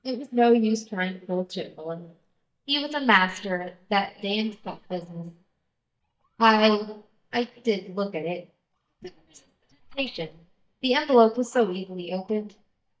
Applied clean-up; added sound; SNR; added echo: neural mask model DeepFilterNet 3.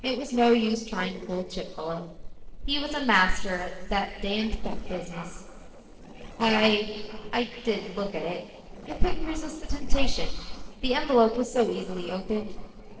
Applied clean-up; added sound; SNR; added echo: neural separator model SepFormer DNS4.